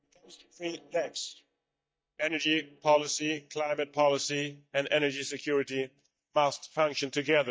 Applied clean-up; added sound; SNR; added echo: neural mask model DeepFilterNet 3.